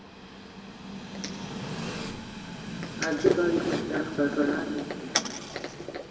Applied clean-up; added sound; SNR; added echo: none; Train; 7 dB; reverberation time 1.6 s.